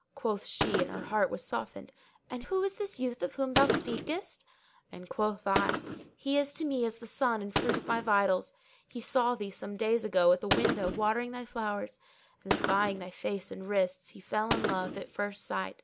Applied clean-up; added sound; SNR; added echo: none; Gunshot, gunfire; 5 dB; none.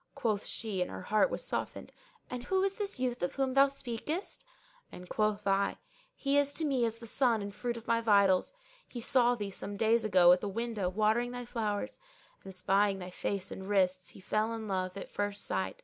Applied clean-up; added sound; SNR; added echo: none; none; none; none.